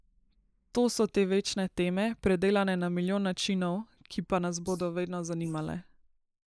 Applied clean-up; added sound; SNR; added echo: neural mask model Resemble Enhance denoiser.